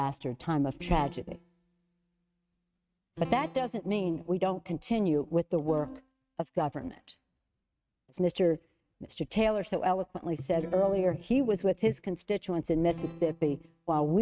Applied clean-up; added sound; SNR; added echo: neural mask model RNNoise.